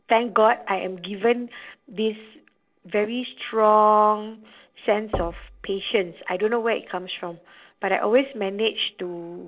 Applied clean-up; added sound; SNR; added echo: neural separator model SepFormer DNS4.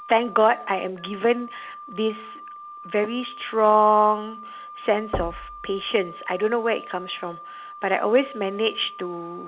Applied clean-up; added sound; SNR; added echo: none; Knock / Wood / Percussion + Wind instrument, woodwind instrument; 14 dB; none.